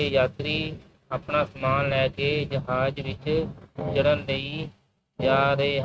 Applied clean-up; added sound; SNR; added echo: neural mask model RNNoise.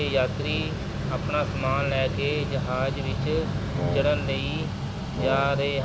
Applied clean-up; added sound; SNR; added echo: none; Wind instrument, woodwind instrument + Mechanical fan; 0 dB; none.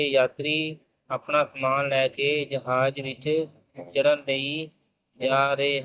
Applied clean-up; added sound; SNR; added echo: neural mask model DeepFilterNet 3.